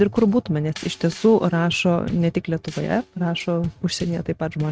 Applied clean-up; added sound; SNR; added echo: neural mask model RNNoise.